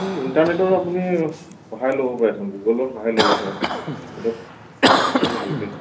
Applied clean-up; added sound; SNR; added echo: none; Cough; 1 dB; reverberation time 0.3 s.